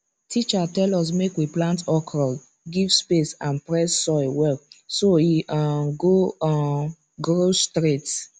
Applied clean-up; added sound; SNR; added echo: none; none; none; none.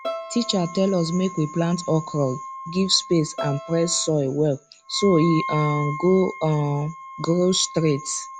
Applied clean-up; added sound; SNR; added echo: none; Wind instrument, woodwind instrument + Bowed string instrument; 12 dB; none.